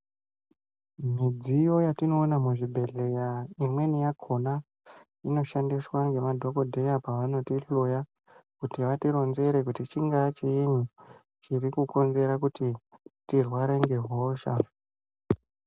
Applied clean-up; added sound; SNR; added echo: none; none; none; none.